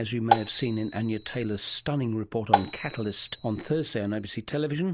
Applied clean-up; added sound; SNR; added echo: none; Marimba, xylophone; 1 dB; none.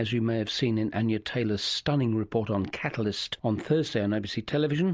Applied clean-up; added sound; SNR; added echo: none; none; none; none.